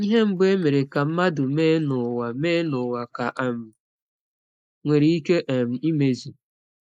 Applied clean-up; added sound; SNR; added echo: neural mask model Resemble Enhance denoiser.